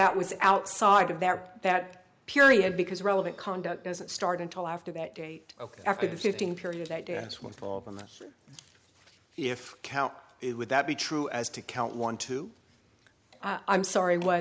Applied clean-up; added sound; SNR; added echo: none; none; none; none.